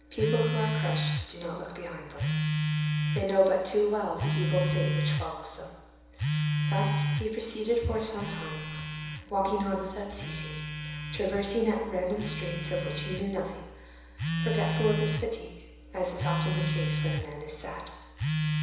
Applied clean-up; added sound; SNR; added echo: none; Telephone; 0 dB; reverberation time 1.0 s.